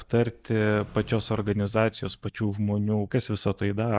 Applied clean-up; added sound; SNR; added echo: neural mask model DeepFilterNet 3.